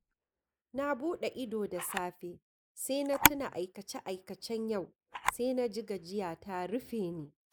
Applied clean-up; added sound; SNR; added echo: neural mask model Resemble Enhance denoiser.